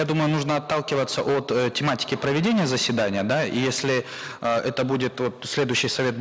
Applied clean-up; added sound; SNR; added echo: none; none; none; none.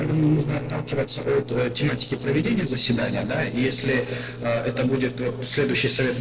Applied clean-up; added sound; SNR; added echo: neural separator model SepFormer DNS4.